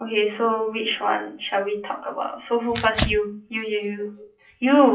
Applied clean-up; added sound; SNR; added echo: classical method WPE with log-MMSE.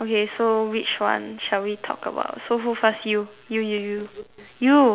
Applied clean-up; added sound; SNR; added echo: none; none; none; none.